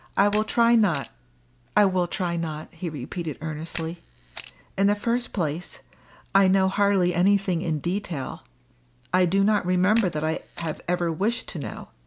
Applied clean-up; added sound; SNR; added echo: none; Camera; 10 dB; none.